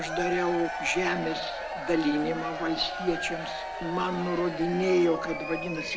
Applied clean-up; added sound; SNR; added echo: none; Crowd / Cheering; 5 dB; none.